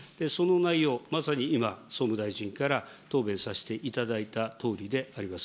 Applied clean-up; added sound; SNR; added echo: none; none; none; none.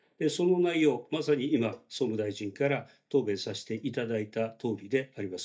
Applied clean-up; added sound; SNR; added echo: neural mask model DeepFilterNet 3.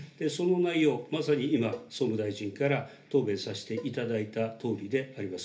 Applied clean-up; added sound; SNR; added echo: none; Cowbell; 17 dB; reverberation time 0.3 s.